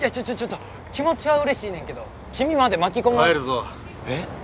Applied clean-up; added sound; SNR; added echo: none; none; none; none.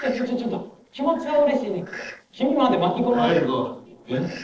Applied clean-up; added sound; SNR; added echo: neural separator model SepFormer DNS4.